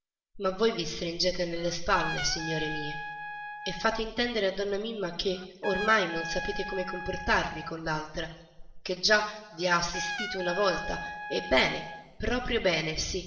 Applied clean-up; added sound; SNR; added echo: none; Trumpet; 9 dB; reverberation time 1.1 s.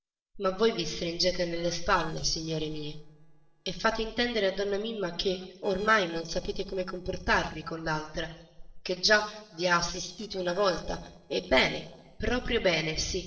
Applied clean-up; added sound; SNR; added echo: neural separator model SepFormer DNS4.